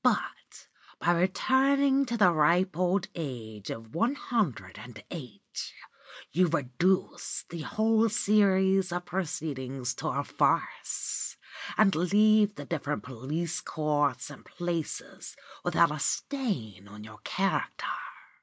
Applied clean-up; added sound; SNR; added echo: none; none; none; none.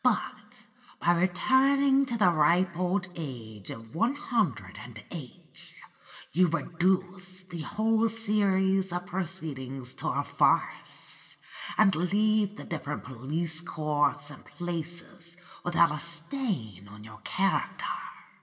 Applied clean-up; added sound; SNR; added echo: none; none; none; reverberation time 1.4 s.